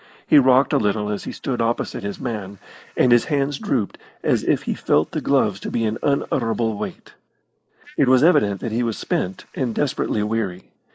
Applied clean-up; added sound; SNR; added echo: neural mask model Resemble Enhance denoiser.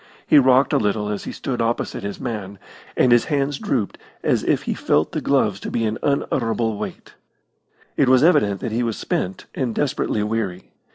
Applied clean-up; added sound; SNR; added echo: none; none; none; none.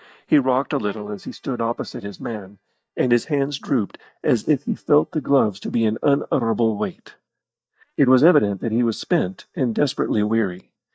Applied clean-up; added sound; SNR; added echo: neural mask model DeepFilterNet 3.